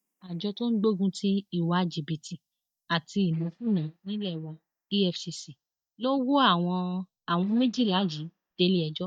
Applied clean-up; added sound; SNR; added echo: neural mask model DeepFilterNet 3.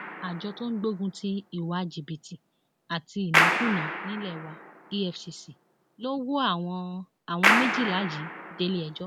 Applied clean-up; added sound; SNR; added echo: none; Clapping; -1 dB; none.